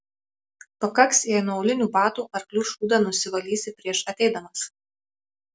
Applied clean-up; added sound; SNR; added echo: none; none; none; none.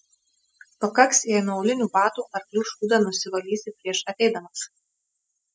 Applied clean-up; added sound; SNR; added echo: classical method spectral subtraction.